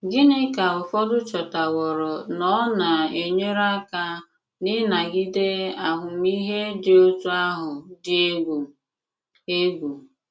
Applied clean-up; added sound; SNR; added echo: none; none; none; none.